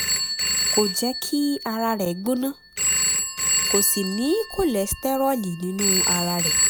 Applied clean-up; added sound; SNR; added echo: none; Telephone; 0 dB; none.